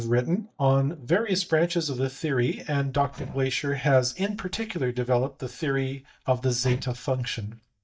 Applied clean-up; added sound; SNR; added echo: neural mask model DeepFilterNet 3.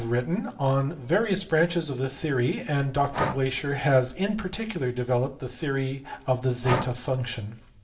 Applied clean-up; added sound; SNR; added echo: none; Breathing; 12 dB; reverberation time 0.7 s.